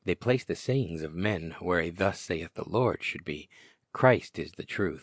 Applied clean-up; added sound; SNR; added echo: none; none; none; none.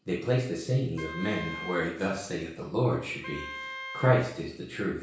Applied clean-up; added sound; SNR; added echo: none; Wind instrument, woodwind instrument; 13 dB; reverberation time 0.6 s.